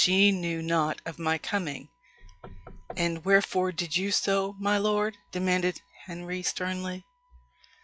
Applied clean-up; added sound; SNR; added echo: classical method log-MMSE.